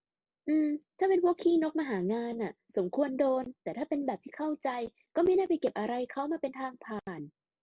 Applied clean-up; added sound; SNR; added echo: none; none; none; none.